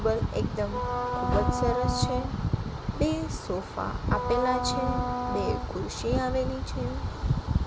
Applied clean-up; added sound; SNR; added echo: none; Wind instrument, woodwind instrument; 5 dB; none.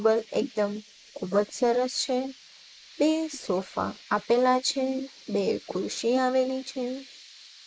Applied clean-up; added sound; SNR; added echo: neural mask model Resemble Enhance denoiser.